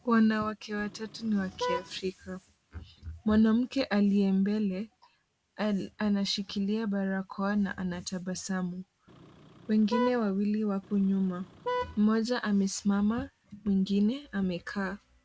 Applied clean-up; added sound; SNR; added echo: none; Vehicle horn, car horn, honking; 8 dB; none.